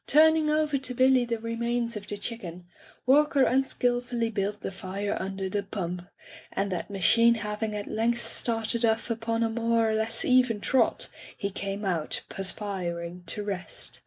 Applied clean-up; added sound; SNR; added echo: none; none; none; none.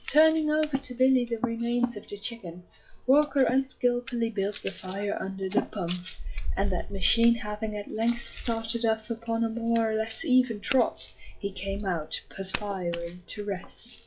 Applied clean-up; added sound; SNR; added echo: classical method log-MMSE.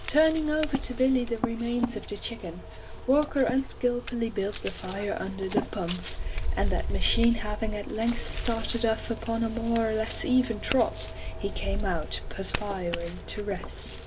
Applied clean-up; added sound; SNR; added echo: none; Scissors; 3 dB; none.